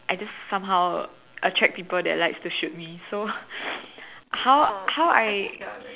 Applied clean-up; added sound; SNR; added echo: none; none; none; none.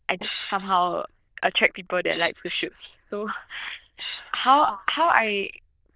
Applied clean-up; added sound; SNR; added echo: neural diffusion model UNIVERSE++.